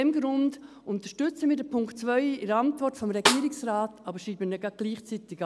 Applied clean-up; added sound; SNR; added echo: none; Snare drum; 2 dB; none.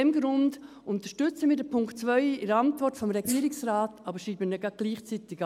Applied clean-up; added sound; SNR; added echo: neural mask model Resemble Enhance denoiser.